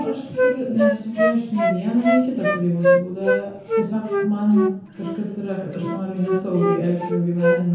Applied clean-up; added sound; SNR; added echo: none; Wind instrument, woodwind instrument; 0 dB; reverberation time 0.9 s.